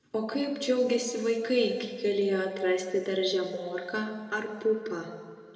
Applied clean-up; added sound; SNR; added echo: none; none; none; reverberation time 1.9 s.